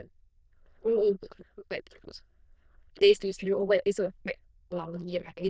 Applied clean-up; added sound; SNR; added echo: neural diffusion model UNIVERSE++.